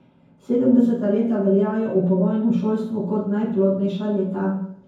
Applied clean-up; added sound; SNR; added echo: none; none; none; reverberation time 0.9 s.